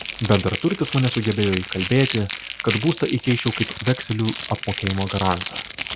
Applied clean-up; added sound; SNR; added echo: none; Crackle; 8 dB; none.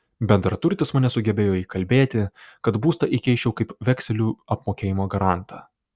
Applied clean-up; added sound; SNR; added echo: none; none; none; none.